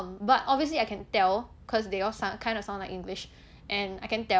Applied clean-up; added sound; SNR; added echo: none; none; none; none.